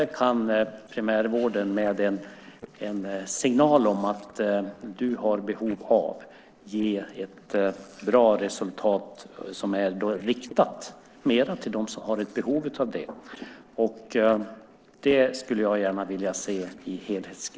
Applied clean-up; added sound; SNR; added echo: neural separator model SepFormer DNS4.